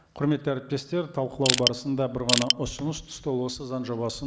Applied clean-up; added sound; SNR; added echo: none; Crushing; -3 dB; none.